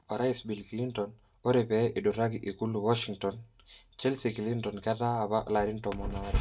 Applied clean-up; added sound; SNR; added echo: none; none; none; reverberation time 0.2 s.